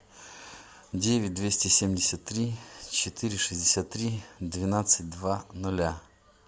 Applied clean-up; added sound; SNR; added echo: none; none; none; none.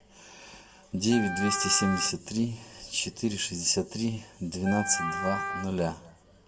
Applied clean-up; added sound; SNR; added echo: none; Wind instrument, woodwind instrument; 4 dB; reverberation time 1.3 s.